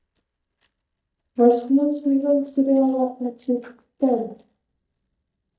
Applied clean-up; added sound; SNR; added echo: neural mask model DeepFilterNet 3.